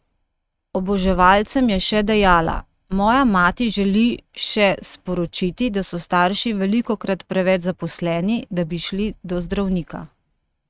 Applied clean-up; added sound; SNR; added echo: neural mask model RNNoise.